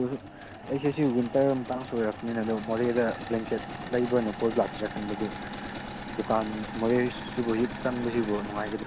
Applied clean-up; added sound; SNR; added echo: none; Engine / Mechanisms; 10 dB; none.